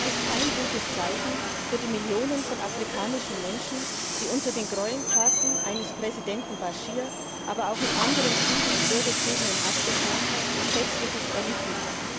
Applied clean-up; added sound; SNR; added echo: none; Train; -4 dB; none.